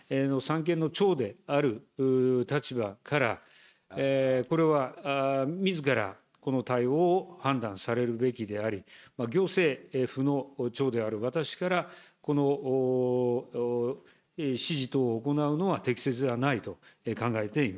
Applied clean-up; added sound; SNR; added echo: neural mask model RNNoise.